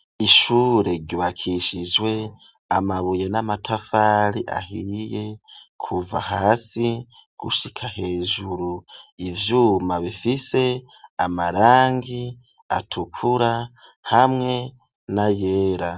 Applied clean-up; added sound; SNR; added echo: none; none; none; none.